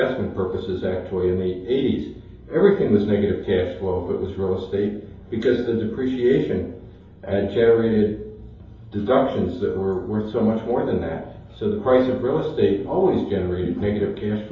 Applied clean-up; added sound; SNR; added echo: none; none; none; reverberation time 2.8 s.